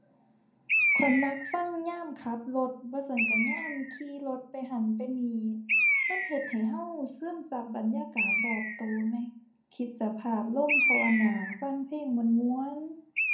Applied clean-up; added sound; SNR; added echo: none; Bird; 1 dB; reverberation time 0.5 s.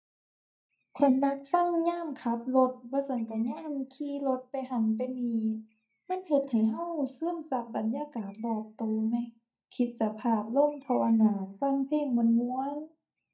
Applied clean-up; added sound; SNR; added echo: neural mask model DeepFilterNet 3.